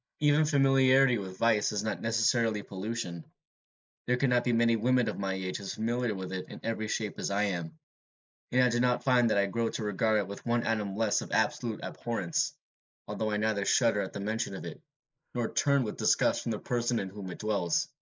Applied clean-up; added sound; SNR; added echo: neural mask model Resemble Enhance denoiser.